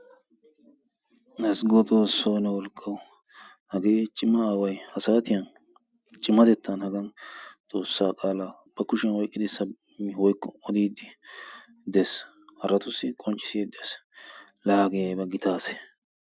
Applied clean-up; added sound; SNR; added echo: none; none; none; none.